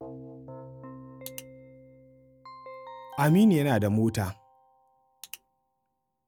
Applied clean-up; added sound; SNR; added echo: none; Keyboard (musical); 17 dB; none.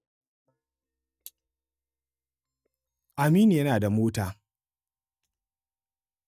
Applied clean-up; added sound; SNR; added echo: neural mask model DeepFilterNet 3.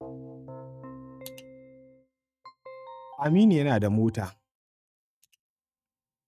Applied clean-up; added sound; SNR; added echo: neural mask model RNNoise.